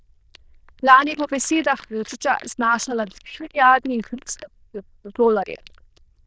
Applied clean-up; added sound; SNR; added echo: neural diffusion model UNIVERSE++.